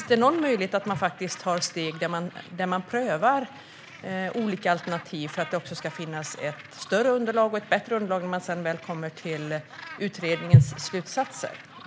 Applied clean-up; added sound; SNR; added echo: none; Gull, seagull; 19 dB; none.